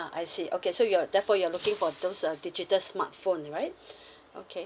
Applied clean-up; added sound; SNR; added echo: none; Shatter; 17 dB; none.